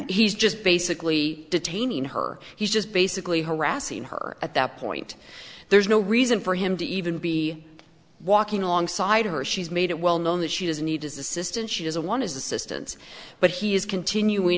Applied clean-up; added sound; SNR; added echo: none; none; none; none.